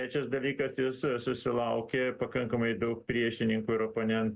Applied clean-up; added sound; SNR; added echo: none; none; none; none.